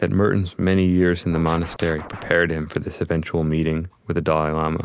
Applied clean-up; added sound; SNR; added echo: none; Scratching (performance technique); 16 dB; none.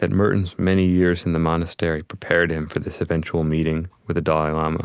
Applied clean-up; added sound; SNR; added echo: none; none; none; none.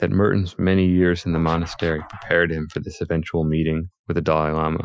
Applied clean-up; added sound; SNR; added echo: classical method Wiener filter.